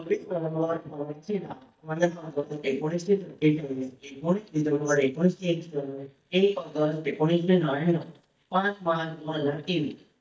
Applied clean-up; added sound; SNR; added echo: neural mask model DeepFilterNet 3.